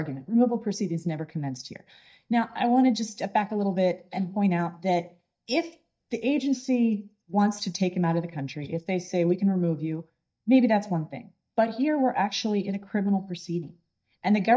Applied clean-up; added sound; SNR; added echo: neural mask model DeepFilterNet 3.